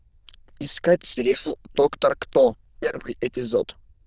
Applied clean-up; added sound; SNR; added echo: neural diffusion model UNIVERSE++.